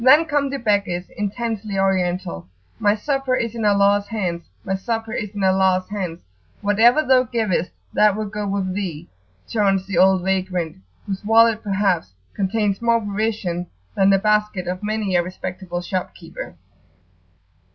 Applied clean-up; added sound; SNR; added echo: none; none; none; none.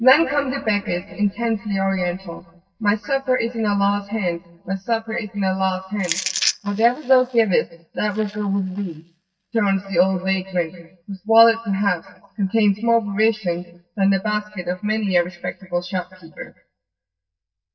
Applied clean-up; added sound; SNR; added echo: neural mask model DeepFilterNet 3.